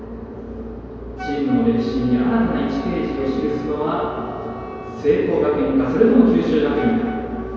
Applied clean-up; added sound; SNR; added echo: none; Wind instrument, woodwind instrument; 16 dB; reverberation time 2.2 s.